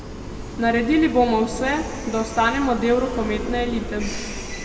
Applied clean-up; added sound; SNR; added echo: none; Train; 9 dB; reverberation time 1.9 s.